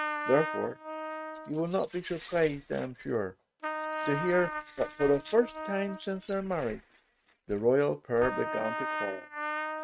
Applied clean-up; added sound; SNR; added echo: neural mask model RNNoise.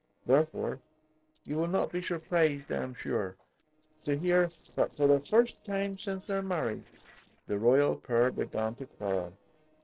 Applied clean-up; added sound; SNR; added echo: neural separator model SepFormer DNS4.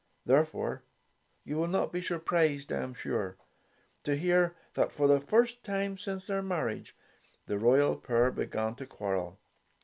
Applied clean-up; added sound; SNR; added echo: none; none; none; none.